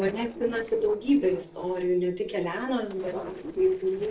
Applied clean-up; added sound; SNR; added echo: neural separator model SepFormer DNS4.